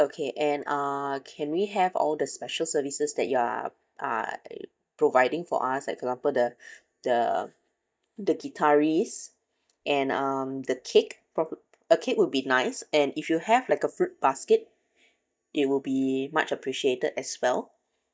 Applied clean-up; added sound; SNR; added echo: neural mask model DeepFilterNet 3.